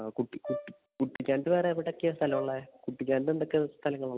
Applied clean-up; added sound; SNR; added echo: none; Brass instrument; 12 dB; none.